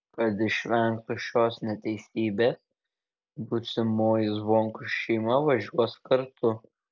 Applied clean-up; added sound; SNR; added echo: none; none; none; none.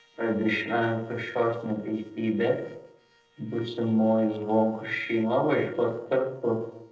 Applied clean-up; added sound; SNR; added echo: neural separator model SepFormer DNS4.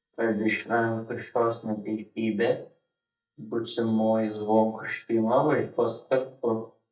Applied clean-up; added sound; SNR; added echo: neural mask model DeepFilterNet 3.